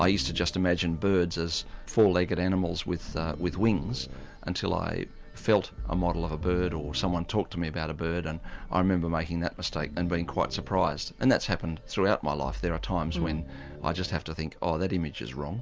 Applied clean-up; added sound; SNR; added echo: none; Thunder / Rain; 19 dB; none.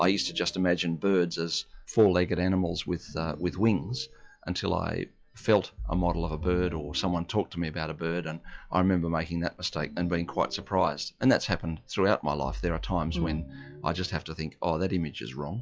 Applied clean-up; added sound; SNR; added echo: classical method log-MMSE.